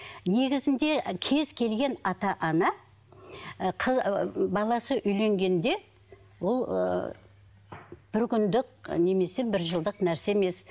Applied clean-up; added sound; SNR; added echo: none; none; none; none.